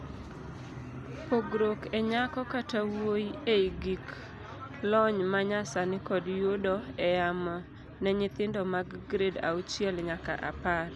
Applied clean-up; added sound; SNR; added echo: none; none; none; none.